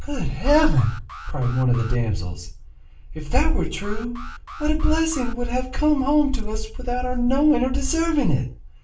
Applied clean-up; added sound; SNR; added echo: none; Alarm; 19 dB; reverberation time 0.3 s.